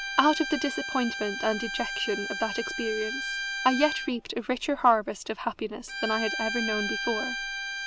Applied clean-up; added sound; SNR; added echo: none; Bowed string instrument; 5 dB; none.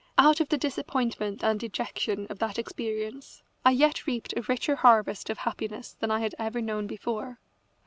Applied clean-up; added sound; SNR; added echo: none; none; none; none.